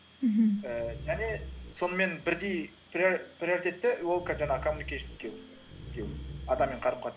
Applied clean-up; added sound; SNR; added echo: none; Growling; 11 dB; none.